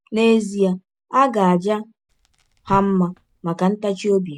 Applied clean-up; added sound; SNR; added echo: none; Whoosh, swoosh, swish; 18 dB; none.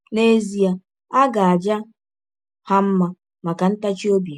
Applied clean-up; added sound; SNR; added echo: none; none; none; none.